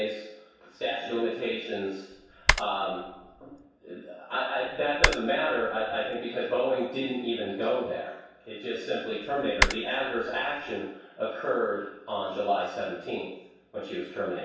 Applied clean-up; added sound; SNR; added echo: none; Typing; 0 dB; reverberation time 0.7 s.